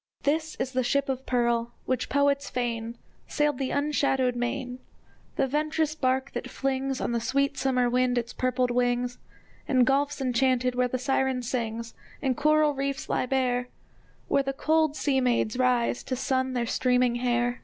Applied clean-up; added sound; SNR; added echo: none; none; none; none.